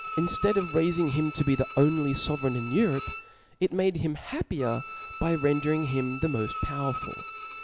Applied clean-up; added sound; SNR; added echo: none; Bowed string instrument; 11 dB; none.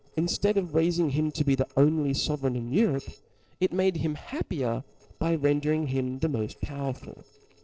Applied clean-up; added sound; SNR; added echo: neural separator model SepFormer DNS4.